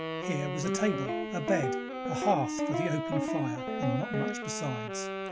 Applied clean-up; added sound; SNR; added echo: none; Wind instrument, woodwind instrument + Guitar; 0 dB; none.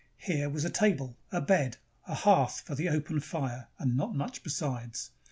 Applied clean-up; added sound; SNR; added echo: none; none; none; none.